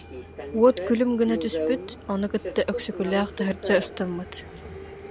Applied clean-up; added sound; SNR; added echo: none; Subway, metro, underground; 8 dB; none.